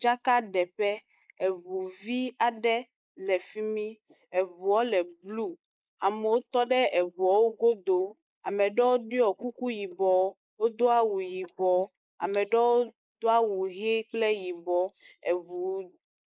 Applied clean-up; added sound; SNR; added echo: neural mask model Resemble Enhance denoiser.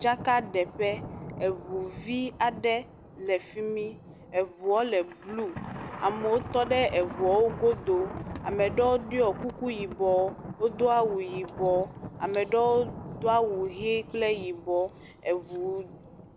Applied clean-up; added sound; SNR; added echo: none; Thunder; 13 dB; none.